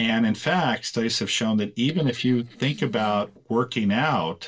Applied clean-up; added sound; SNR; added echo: neural separator model SepFormer DNS4.